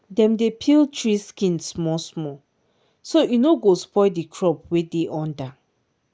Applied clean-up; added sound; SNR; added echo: none; none; none; none.